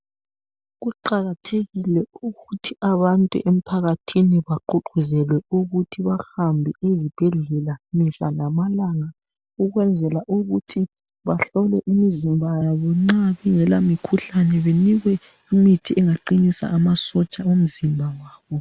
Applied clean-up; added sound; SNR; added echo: none; none; none; none.